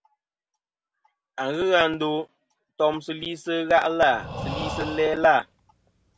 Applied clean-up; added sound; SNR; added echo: none; Breathing; 10 dB; none.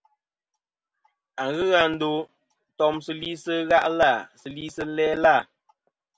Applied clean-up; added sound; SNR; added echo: none; none; none; none.